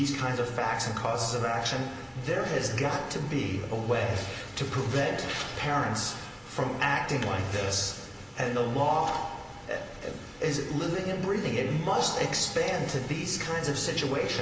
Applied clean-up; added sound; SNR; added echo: none; none; none; reverberation time 2.6 s.